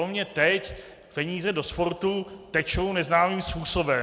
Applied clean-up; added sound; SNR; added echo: none; none; none; none.